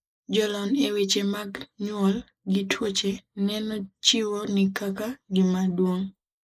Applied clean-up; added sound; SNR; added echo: neural mask model Resemble Enhance denoiser.